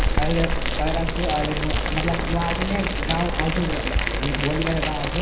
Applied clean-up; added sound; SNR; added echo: none; Boiling; -3 dB; reverberation time 0.9 s.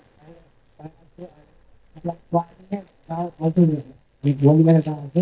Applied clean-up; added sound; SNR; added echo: neural mask model DeepFilterNet 3.